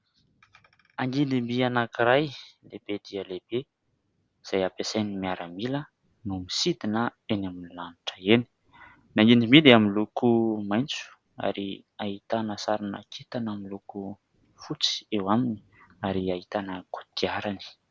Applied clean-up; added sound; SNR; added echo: none; none; none; none.